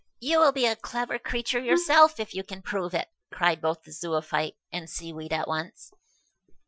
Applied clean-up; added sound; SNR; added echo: classical method Wiener filter.